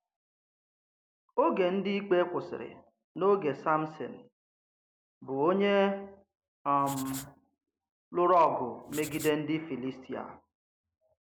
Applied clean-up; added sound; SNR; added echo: none; Writing; 14 dB; none.